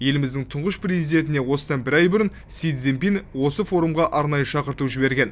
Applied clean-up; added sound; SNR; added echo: none; none; none; none.